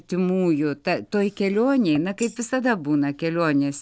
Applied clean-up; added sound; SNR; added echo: none; Tambourine; 19 dB; none.